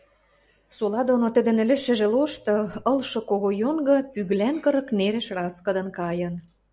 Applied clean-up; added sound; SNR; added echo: none; none; none; none.